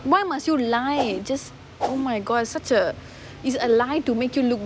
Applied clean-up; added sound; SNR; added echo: none; Whoosh, swoosh, swish; 5 dB; none.